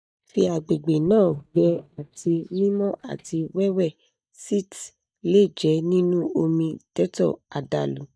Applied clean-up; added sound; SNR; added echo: neural mask model DeepFilterNet 3.